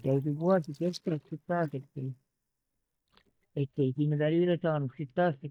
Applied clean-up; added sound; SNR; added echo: neural mask model DeepFilterNet 3.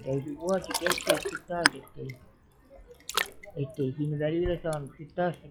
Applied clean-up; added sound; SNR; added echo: classical method log-MMSE.